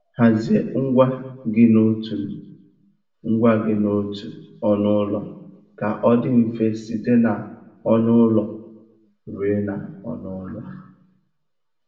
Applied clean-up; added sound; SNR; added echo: none; none; none; reverberation time 0.6 s.